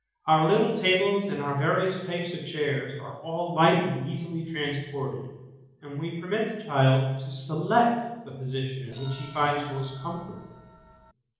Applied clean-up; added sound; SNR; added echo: neural separator model SepFormer DNS4.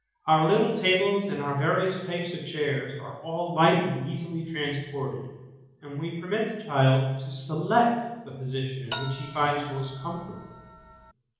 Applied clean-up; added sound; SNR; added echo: none; Bell; 14 dB; reverberation time 1.0 s.